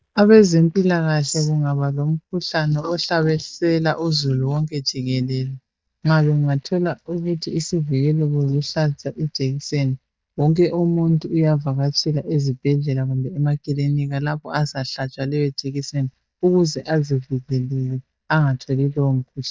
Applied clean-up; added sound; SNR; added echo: neural mask model DeepFilterNet 3.